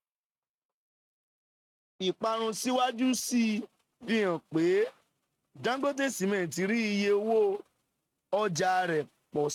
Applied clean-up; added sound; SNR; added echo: neural mask model RNNoise.